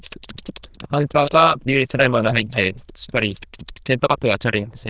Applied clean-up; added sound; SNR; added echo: neural diffusion model UNIVERSE++.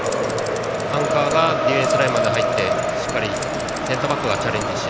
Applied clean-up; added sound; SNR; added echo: none; Keys jangling; 18 dB; none.